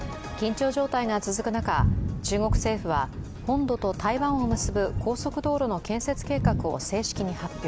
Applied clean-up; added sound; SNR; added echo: none; Thunder; 4 dB; none.